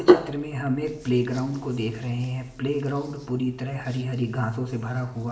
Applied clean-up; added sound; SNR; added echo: none; Hands; 2 dB; reverberation time 1.2 s.